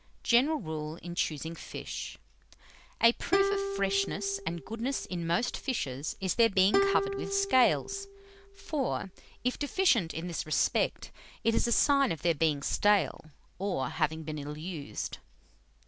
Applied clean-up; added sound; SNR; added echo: none; Plucked string instrument; 4 dB; none.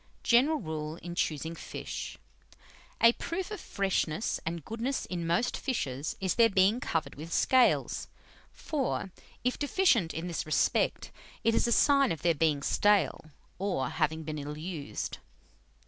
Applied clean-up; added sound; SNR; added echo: none; none; none; none.